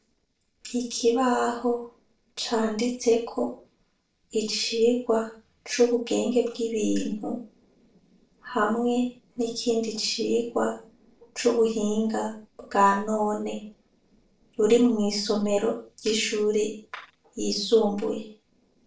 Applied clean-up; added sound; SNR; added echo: neural separator model SepFormer DNS4.